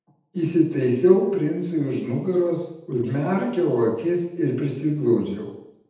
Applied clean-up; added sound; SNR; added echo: neural separator model SepFormer DNS4.